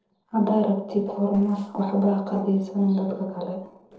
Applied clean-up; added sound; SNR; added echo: neural separator model SepFormer DNS4.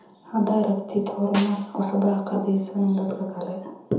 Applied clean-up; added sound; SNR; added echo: none; Snare drum; 14 dB; reverberation time 0.7 s.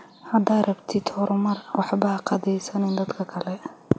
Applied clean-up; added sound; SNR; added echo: none; none; none; none.